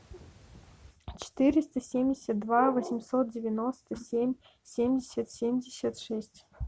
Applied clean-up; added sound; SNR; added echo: none; none; none; none.